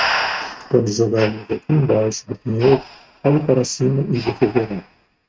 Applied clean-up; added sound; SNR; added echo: neural mask model RNNoise.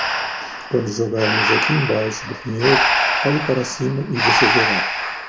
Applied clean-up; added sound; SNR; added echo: none; Breathing; -1 dB; none.